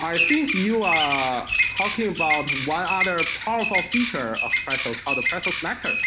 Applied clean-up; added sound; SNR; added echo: none; Bird vocalization, bird call, bird song; 0 dB; none.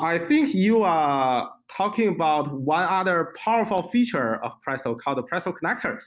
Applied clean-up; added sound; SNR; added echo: none; none; none; none.